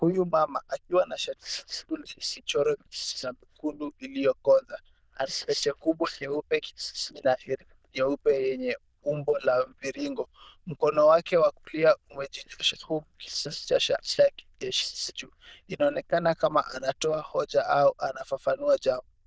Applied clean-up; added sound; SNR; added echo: neural diffusion model UNIVERSE++.